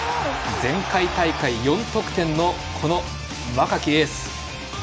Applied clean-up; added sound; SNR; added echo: none; none; none; none.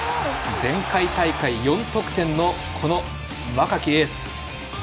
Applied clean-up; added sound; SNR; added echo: none; Fireworks; 19 dB; none.